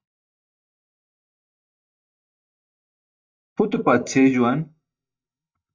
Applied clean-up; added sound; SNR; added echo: neural mask model DeepFilterNet 3.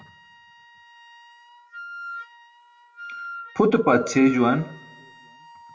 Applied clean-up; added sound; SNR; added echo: none; Wind instrument, woodwind instrument; 15 dB; reverberation time 0.6 s.